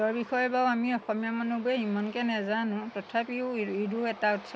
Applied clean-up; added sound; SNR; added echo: none; Aircraft; 20 dB; none.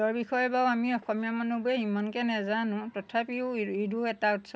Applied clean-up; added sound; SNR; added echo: none; none; none; none.